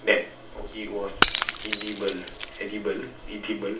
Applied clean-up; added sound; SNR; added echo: none; Shatter / Crushing; 1 dB; reverberation time 0.3 s.